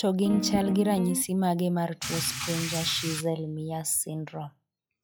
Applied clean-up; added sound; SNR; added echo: classical method log-MMSE.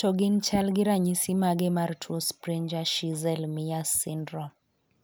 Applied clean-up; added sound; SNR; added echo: none; none; none; none.